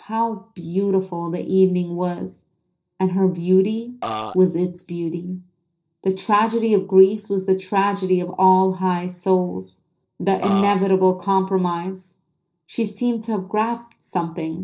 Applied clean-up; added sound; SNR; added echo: neural separator model SepFormer DNS4.